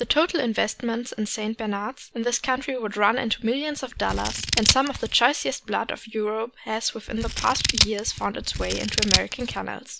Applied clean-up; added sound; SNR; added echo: none; Scissors; 0 dB; none.